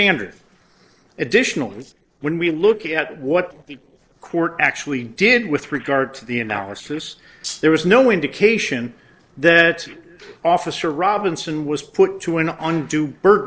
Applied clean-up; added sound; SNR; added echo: neural separator model SepFormer DNS4.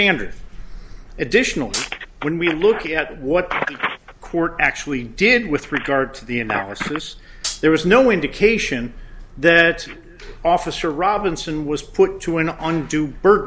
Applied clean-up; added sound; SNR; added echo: none; Hi-hat; 8 dB; none.